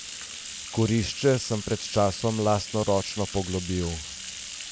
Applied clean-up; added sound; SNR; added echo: none; Bathtub (filling or washing); 9 dB; none.